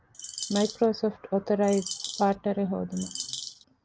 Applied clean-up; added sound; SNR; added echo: none; Bird vocalization, bird call, bird song; 9 dB; none.